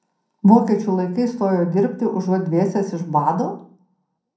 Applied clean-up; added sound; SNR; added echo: none; none; none; reverberation time 0.5 s.